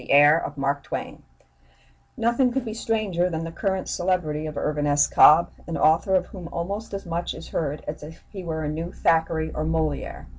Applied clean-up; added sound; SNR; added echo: none; none; none; none.